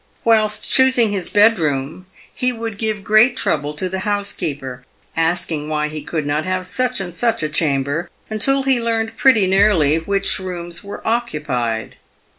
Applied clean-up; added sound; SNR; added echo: none; Bass drum; 13 dB; none.